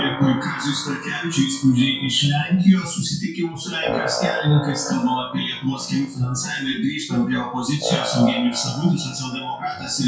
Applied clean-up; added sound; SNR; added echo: classical method WPE with log-MMSE.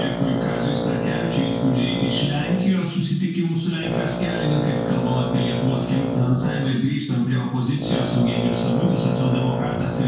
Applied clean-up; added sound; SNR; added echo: none; Brass instrument; 4 dB; reverberation time 0.6 s.